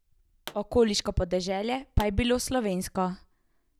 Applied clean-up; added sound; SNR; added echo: none; Explosion; 20 dB; none.